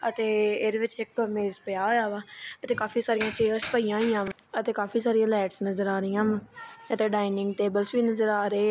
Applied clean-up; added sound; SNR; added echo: none; none; none; none.